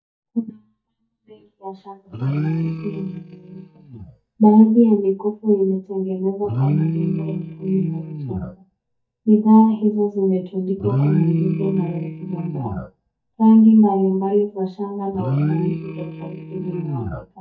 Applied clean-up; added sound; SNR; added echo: neural mask model DeepFilterNet 3.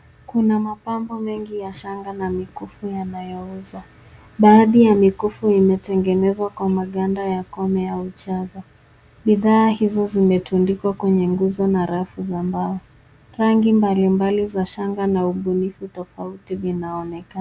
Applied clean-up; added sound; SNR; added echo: none; none; none; none.